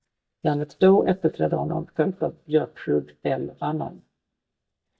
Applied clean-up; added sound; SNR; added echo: neural mask model DeepFilterNet 3.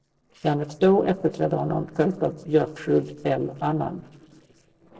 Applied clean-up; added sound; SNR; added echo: neural separator model SepFormer DNS4.